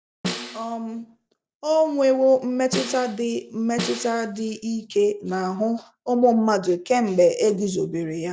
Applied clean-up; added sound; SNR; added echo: none; Snare drum; 11 dB; none.